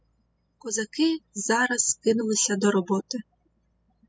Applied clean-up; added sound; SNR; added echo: classical method spectral subtraction.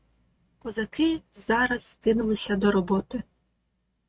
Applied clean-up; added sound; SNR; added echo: neural mask model RNNoise.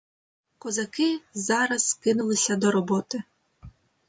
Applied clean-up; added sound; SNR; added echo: none; none; none; none.